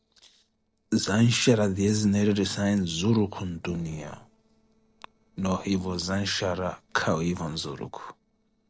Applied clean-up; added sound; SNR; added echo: neural separator model SepFormer DNS4.